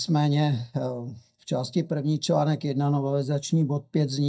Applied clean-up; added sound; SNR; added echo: neural mask model DeepFilterNet 3.